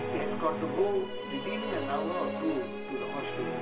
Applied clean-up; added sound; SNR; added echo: none; Musical instrument; 2 dB; reverberation time 0.2 s.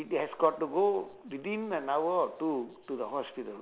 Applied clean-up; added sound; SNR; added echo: none; none; none; none.